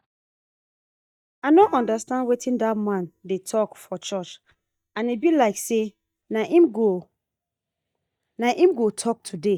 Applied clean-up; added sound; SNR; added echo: neural mask model DeepFilterNet 3.